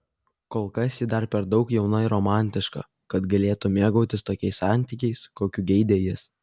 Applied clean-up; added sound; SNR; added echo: none; none; none; none.